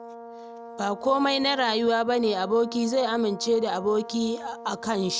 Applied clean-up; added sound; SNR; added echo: none; Brass instrument; 15 dB; none.